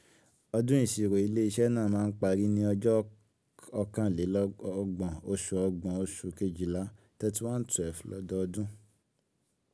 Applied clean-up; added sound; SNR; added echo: none; none; none; none.